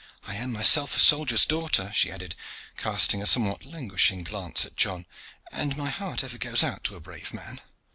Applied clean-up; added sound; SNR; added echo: none; none; none; none.